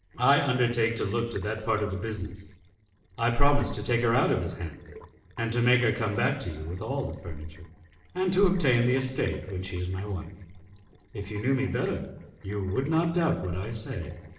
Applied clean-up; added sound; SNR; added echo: neural separator model SepFormer DNS4.